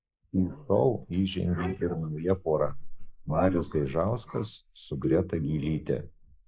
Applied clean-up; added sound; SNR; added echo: neural mask model Resemble Enhance denoiser.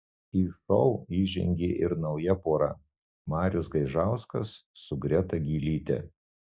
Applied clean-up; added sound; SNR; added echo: none; none; none; none.